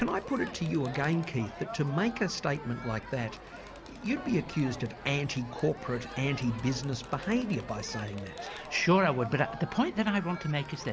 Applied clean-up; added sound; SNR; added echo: none; Crowd; 13 dB; none.